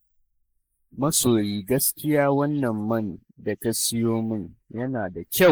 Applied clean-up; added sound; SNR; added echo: neural mask model Resemble Enhance denoiser.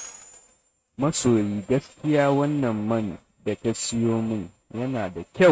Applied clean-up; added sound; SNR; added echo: neural mask model RNNoise.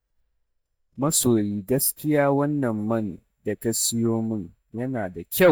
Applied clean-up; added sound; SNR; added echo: neural mask model DeepFilterNet 3.